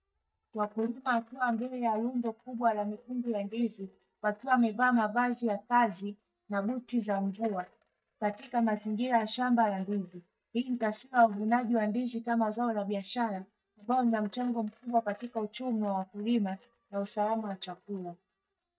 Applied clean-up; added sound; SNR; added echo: neural mask model DeepFilterNet 3.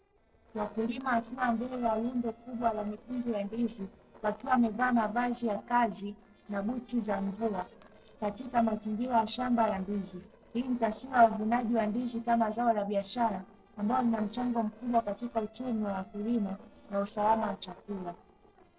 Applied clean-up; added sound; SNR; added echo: neural separator model SepFormer DNS4.